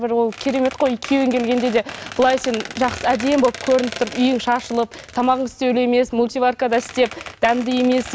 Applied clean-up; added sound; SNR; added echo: none; Squeak; 16 dB; none.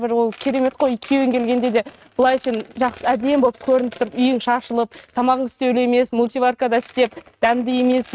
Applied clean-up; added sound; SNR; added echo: neural mask model RNNoise.